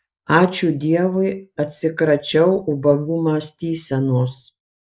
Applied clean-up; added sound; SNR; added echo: neural mask model Resemble Enhance denoiser.